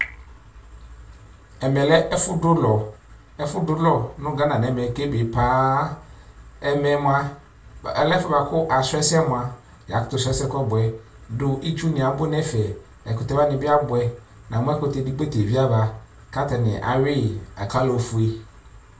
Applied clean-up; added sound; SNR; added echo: none; none; none; reverberation time 0.3 s.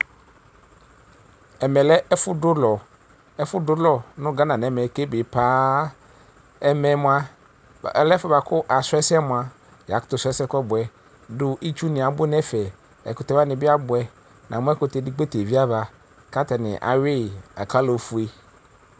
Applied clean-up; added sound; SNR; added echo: none; none; none; none.